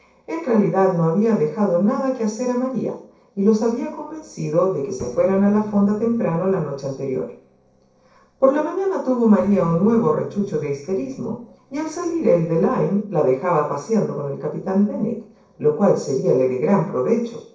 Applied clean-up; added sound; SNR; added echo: neural separator model SepFormer DNS4.